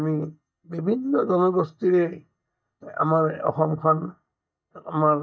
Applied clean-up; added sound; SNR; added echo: neural mask model DeepFilterNet 3.